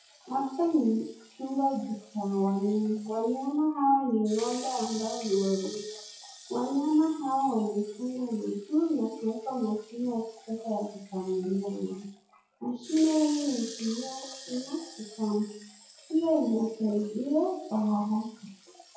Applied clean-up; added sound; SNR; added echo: classical method WPE with log-MMSE.